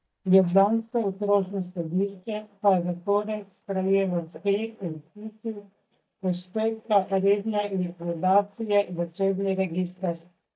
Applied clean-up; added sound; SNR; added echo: neural mask model DeepFilterNet 3.